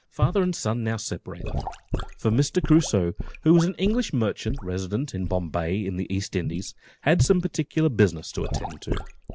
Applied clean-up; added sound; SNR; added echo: none; Sink (filling or washing) / Gurgling / Liquid; 7 dB; none.